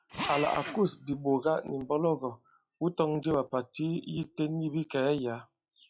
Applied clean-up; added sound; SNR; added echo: classical method log-MMSE.